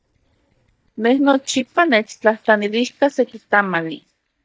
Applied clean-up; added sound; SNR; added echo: neural mask model DeepFilterNet 3.